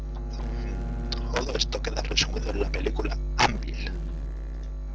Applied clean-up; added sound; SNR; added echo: neural separator model SepFormer DNS4.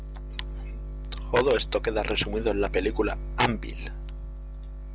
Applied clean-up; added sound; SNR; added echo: none; none; none; none.